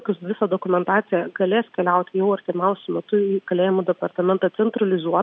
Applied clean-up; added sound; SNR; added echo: none; none; none; none.